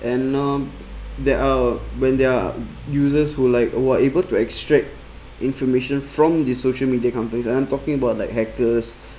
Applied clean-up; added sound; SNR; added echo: none; none; none; none.